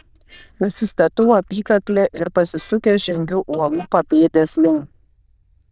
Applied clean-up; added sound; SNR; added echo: neural diffusion model UNIVERSE++.